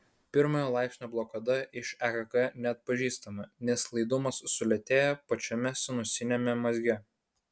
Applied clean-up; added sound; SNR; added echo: none; none; none; none.